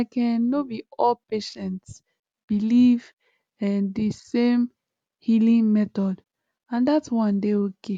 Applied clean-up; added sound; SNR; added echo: none; none; none; none.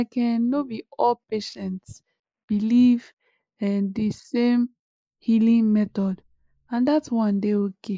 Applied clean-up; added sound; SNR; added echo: neural mask model Resemble Enhance denoiser.